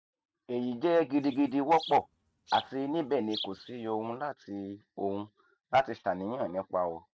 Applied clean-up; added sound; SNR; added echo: neural mask model RNNoise.